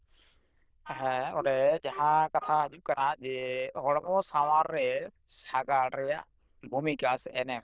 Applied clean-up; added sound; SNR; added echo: neural diffusion model UNIVERSE++.